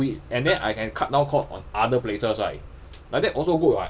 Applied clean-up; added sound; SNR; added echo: none; Bell; 18 dB; none.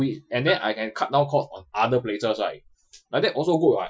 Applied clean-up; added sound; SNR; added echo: classical method Wiener filter.